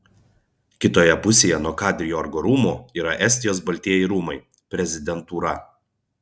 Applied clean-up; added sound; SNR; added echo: none; none; none; none.